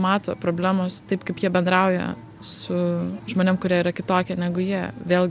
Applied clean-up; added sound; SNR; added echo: none; none; none; none.